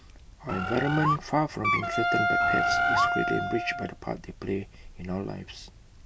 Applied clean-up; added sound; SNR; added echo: none; Wind instrument, woodwind instrument + Bird; -4 dB; none.